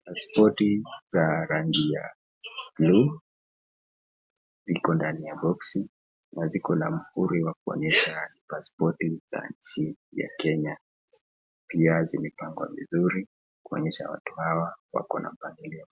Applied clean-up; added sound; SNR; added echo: none; none; none; none.